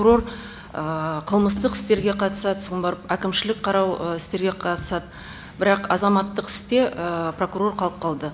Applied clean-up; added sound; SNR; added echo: none; none; none; none.